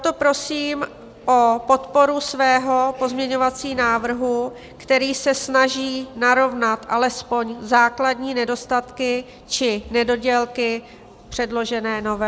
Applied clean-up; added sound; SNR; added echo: none; none; none; none.